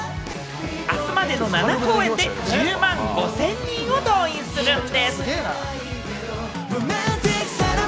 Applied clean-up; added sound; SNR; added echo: none; none; none; none.